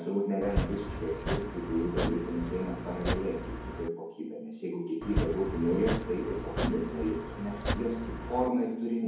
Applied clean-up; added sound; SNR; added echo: none; Domestic sounds, home sounds; 3 dB; reverberation time 2.0 s.